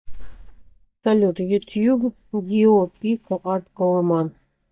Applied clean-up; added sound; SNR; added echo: neural mask model DeepFilterNet 3.